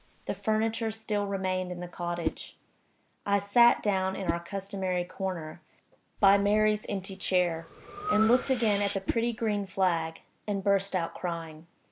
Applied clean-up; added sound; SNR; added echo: none; Breathing + Whoosh, swoosh, swish; 12 dB; none.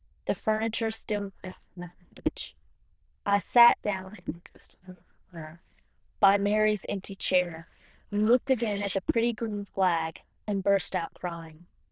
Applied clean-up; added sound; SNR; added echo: neural diffusion model UNIVERSE++.